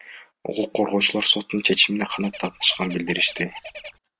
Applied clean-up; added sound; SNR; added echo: none; Bird; 15 dB; none.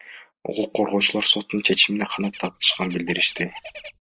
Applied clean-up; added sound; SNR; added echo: neural mask model Resemble Enhance denoiser.